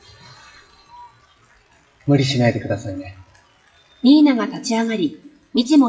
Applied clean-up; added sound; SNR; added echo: classical method WPE with log-MMSE.